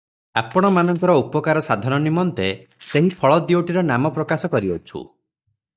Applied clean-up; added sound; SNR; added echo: neural mask model DeepFilterNet 3.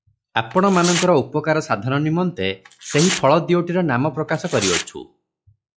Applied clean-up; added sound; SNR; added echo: classical method log-MMSE.